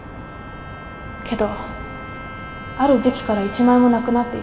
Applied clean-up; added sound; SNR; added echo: none; Bowed string instrument; 16 dB; reverberation time 2.5 s.